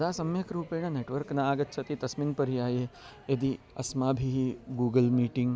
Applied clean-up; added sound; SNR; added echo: none; none; none; none.